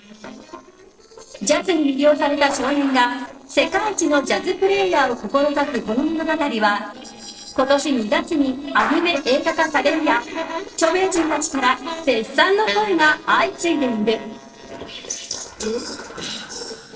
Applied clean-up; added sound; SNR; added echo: neural separator model SepFormer DNS4.